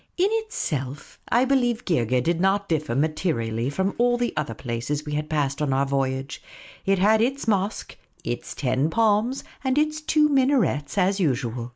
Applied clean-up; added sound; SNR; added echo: neural mask model Resemble Enhance denoiser.